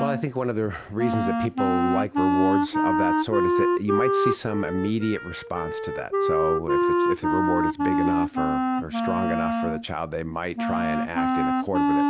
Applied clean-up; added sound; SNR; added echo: none; Wind instrument, woodwind instrument; -5 dB; none.